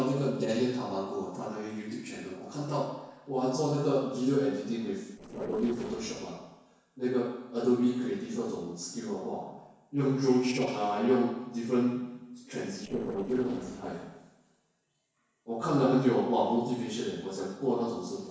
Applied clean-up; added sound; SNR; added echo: neural separator model SepFormer DNS4.